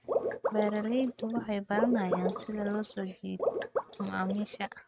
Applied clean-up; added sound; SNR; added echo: neural mask model RNNoise.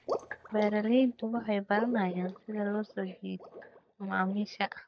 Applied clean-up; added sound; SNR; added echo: neural mask model DeepFilterNet 3.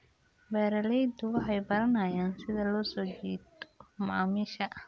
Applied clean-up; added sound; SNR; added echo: none; none; none; none.